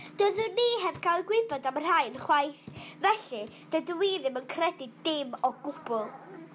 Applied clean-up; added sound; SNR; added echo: none; none; none; none.